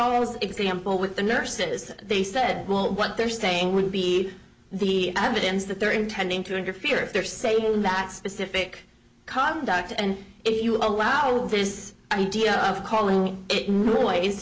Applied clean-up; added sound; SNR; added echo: none; none; none; none.